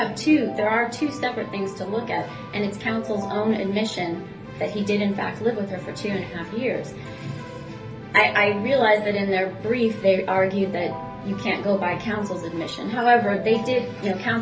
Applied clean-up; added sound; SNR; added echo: none; Keyboard (musical); 14 dB; reverberation time 0.3 s.